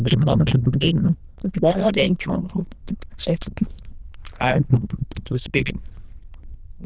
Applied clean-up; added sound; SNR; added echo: neural diffusion model UNIVERSE++.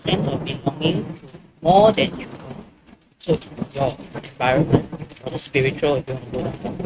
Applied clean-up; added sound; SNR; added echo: neural mask model RNNoise.